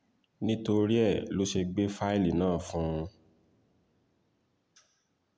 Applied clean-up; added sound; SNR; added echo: none; none; none; none.